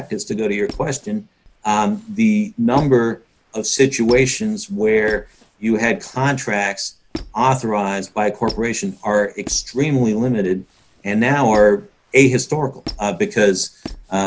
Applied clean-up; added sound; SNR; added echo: none; Squeak; 19 dB; none.